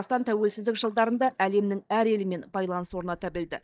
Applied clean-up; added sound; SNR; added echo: neural mask model DeepFilterNet 3.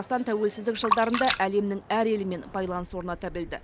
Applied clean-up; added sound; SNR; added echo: none; Splash, splatter; 5 dB; none.